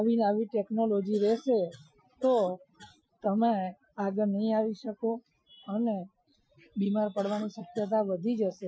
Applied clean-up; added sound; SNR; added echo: classical method Wiener filter.